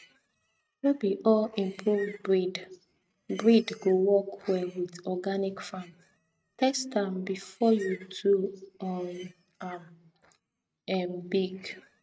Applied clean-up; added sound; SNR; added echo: neural mask model RNNoise.